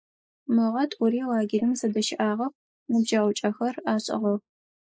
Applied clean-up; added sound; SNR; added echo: neural mask model Resemble Enhance denoiser.